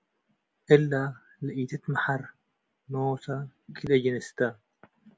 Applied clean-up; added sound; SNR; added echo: none; none; none; none.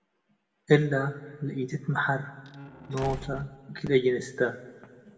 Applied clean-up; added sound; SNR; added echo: none; Slam; 14 dB; reverberation time 1.2 s.